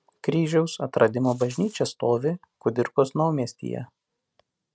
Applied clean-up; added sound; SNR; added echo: neural mask model RNNoise.